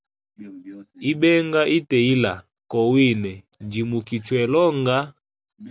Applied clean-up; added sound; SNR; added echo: none; none; none; none.